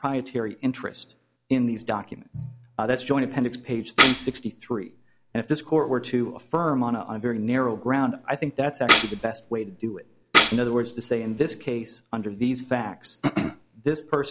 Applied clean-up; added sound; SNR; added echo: none; Tambourine; -1 dB; none.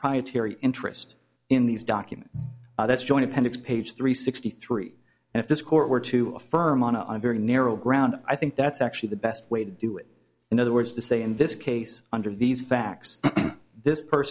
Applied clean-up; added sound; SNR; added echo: none; none; none; none.